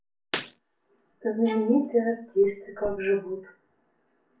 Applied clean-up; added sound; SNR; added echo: none; Bowed string instrument; 16 dB; reverberation time 0.3 s.